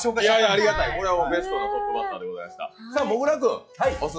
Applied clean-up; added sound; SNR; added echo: classical method log-MMSE.